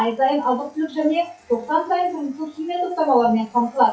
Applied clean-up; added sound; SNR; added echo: classical method WPE with log-MMSE.